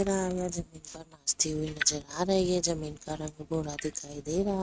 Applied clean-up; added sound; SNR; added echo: neural mask model RNNoise.